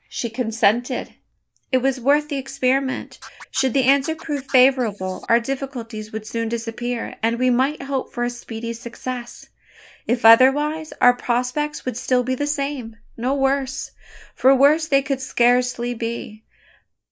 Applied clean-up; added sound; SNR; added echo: neural mask model Resemble Enhance denoiser.